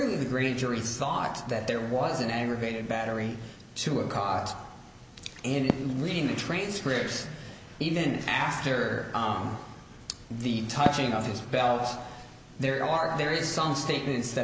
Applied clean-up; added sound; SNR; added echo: none; Fireworks; 11 dB; none.